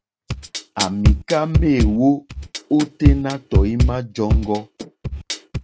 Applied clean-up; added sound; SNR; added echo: neural mask model RNNoise.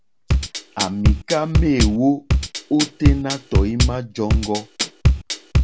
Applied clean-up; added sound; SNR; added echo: none; Bass drum / Drum kit; -3 dB; none.